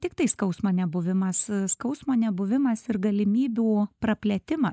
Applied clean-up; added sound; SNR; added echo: neural mask model DeepFilterNet 3.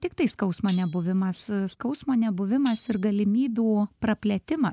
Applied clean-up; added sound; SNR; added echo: none; Cutlery, silverware; 15 dB; none.